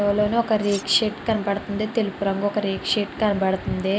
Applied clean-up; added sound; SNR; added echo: none; Cutlery, silverware; 18 dB; none.